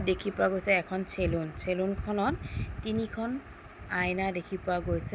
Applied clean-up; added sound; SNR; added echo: none; none; none; none.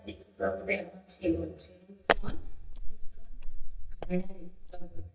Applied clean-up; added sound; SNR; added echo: neural mask model DeepFilterNet 3.